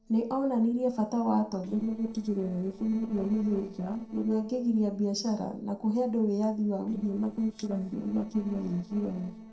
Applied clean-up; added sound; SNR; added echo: neural separator model SepFormer DNS4.